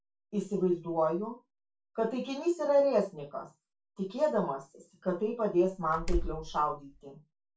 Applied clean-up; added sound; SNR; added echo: none; Slam; 3 dB; reverberation time 0.2 s.